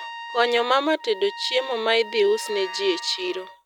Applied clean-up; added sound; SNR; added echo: none; Trumpet; 13 dB; none.